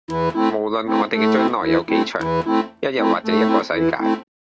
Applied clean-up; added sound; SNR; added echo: none; Accordion; -4 dB; none.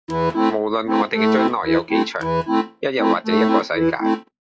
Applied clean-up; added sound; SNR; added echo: classical method log-MMSE.